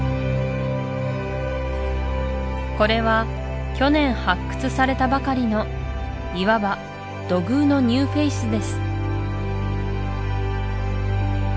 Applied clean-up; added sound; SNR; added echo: none; none; none; none.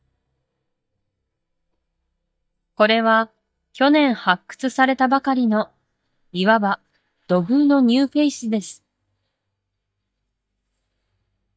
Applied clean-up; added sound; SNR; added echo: neural mask model DeepFilterNet 3.